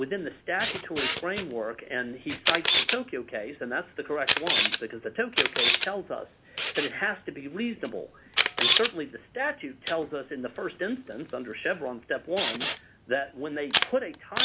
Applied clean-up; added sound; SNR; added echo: none; Camera; -1 dB; none.